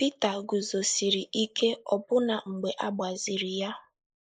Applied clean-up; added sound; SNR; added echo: neural mask model Resemble Enhance denoiser.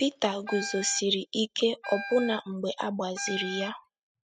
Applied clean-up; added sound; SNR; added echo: classical method spectral subtraction.